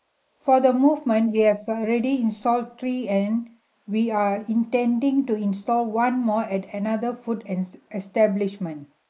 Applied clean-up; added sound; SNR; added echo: neural mask model Resemble Enhance denoiser.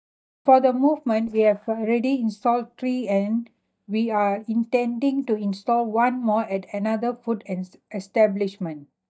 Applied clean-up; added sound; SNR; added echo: neural mask model DeepFilterNet 3.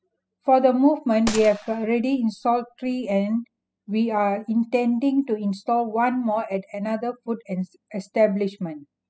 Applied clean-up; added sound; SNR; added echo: classical method spectral subtraction.